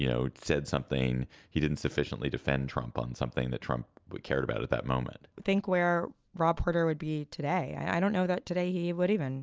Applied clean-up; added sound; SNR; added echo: none; none; none; none.